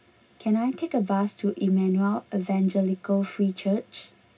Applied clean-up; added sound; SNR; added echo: none; none; none; reverberation time 0.4 s.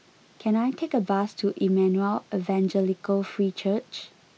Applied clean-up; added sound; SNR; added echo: none; none; none; none.